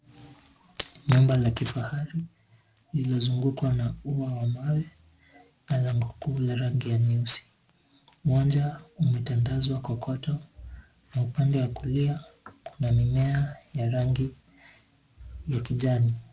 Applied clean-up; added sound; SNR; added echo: none; none; none; none.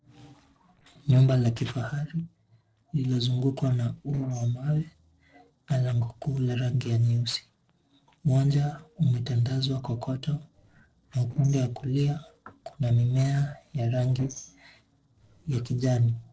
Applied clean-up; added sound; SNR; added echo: neural separator model SepFormer DNS4.